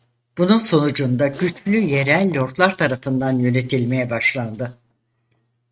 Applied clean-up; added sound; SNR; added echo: neural mask model RNNoise.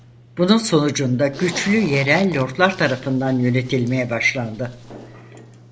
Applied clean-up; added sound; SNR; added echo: none; Sliding door + Zipper (clothing); 18 dB; none.